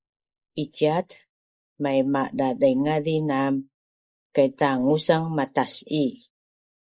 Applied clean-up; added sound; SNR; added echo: neural mask model Resemble Enhance denoiser.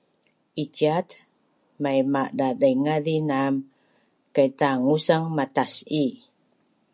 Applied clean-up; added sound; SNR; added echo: none; none; none; none.